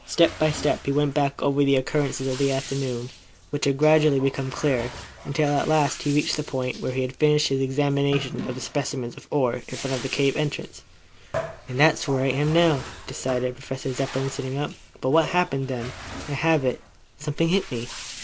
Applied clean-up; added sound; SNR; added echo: none; Bathtub (filling or washing); 14 dB; none.